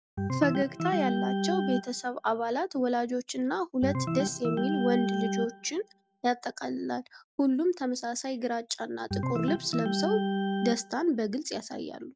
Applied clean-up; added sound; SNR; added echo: none; Organ; 2 dB; none.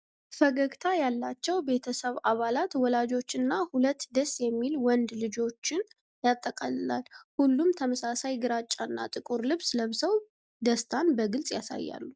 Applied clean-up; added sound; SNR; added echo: none; none; none; none.